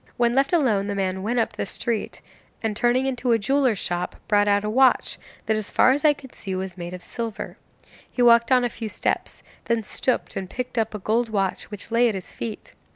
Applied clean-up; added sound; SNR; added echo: none; none; none; none.